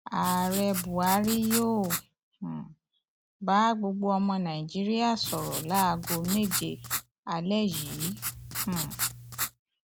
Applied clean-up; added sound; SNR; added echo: none; Writing; 6 dB; none.